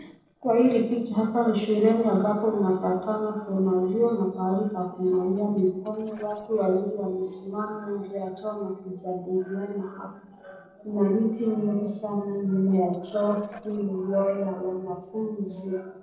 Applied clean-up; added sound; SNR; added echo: neural separator model SepFormer DNS4.